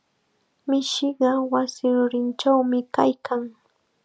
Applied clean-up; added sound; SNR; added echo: none; none; none; none.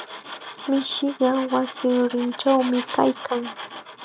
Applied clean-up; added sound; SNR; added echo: none; Tools; 13 dB; none.